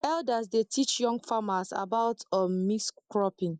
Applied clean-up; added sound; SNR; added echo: neural mask model Resemble Enhance denoiser.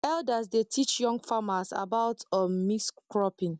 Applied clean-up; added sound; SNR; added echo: none; none; none; none.